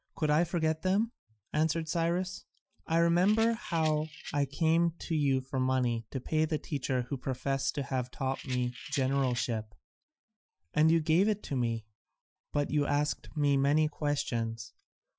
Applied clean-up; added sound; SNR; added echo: classical method Wiener filter.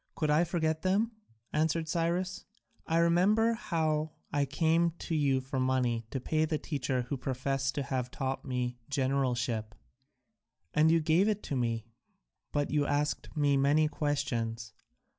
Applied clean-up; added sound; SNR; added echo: none; none; none; none.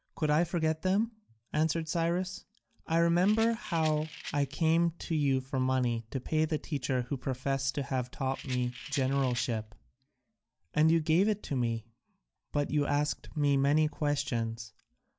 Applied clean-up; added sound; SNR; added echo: none; Rattle; 16 dB; none.